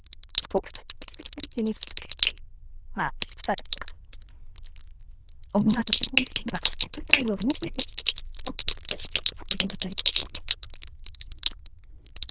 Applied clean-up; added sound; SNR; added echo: neural diffusion model UNIVERSE++.